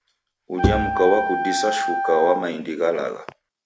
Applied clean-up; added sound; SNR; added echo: none; Wind instrument, woodwind instrument + Bowed string instrument; 2 dB; none.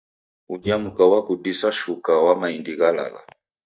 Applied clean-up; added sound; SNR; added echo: neural mask model DeepFilterNet 3.